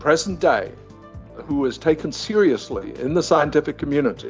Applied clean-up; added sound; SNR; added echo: none; none; none; none.